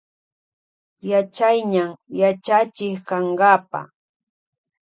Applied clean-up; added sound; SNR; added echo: none; none; none; none.